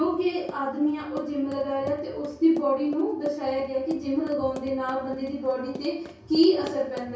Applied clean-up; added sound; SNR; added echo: none; Run; 18 dB; reverberation time 0.6 s.